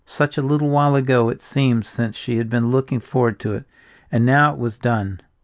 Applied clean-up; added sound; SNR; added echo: none; none; none; none.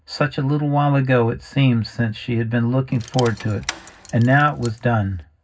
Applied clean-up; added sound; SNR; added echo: none; Rattle / Keys jangling; 17 dB; reverberation time 0.4 s.